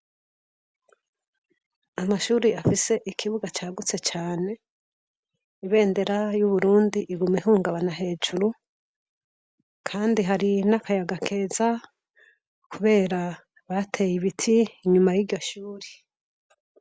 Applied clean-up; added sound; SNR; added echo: none; none; none; none.